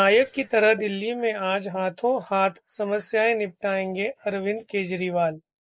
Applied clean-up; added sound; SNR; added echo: neural mask model Resemble Enhance denoiser.